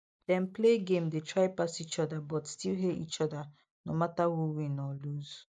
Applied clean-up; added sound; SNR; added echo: neural mask model DeepFilterNet 3.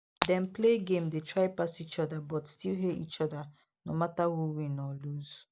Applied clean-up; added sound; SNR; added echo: none; Shatter; 6 dB; none.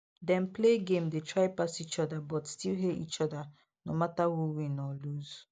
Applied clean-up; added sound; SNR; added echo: none; none; none; none.